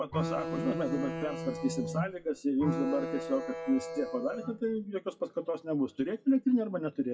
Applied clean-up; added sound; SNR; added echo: classical method WPE with log-MMSE.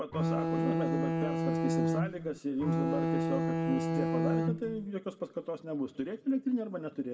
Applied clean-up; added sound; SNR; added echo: none; Bowed string instrument; -5 dB; reverberation time 1.2 s.